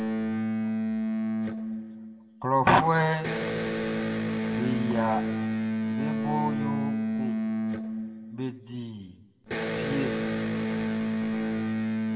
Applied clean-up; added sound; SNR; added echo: none; Electric guitar; -2 dB; reverberation time 1.3 s.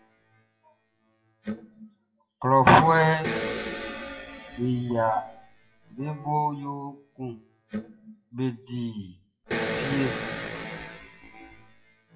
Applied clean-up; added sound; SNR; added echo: classical method WPE with log-MMSE.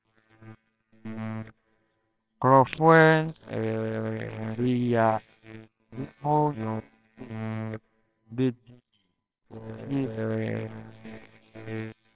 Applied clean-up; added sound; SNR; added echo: neural separator model SepFormer WHAMR!.